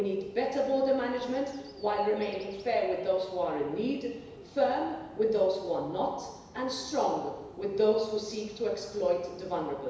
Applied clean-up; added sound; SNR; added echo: none; Bird; 19 dB; reverberation time 1.0 s.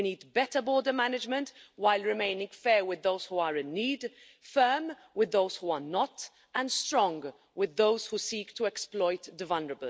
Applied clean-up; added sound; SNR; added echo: none; none; none; none.